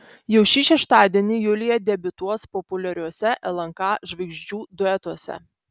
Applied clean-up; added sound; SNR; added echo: none; none; none; none.